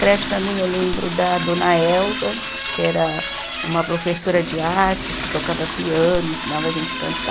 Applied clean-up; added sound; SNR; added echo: none; Toilet flush / Door; 3 dB; none.